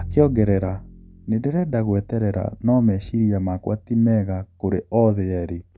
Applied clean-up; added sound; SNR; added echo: none; Bowed string instrument; 18 dB; none.